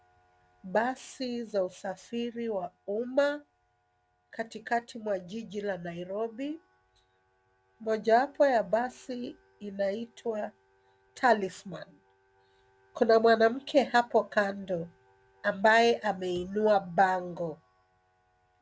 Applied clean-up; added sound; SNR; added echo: none; none; none; none.